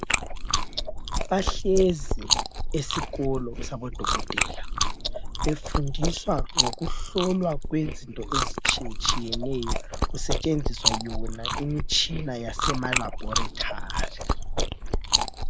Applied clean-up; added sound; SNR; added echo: neural mask model Resemble Enhance denoiser.